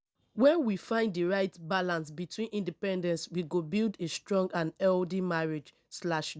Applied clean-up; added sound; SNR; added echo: none; none; none; none.